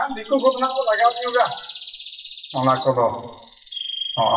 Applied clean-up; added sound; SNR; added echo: classical method WPE with log-MMSE.